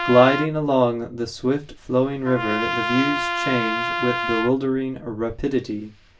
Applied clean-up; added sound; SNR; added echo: none; Trumpet; 6 dB; reverberation time 0.2 s.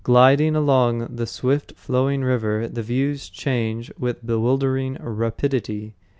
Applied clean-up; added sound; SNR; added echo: none; none; none; none.